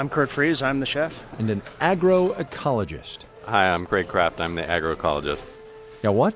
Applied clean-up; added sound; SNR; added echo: none; none; none; none.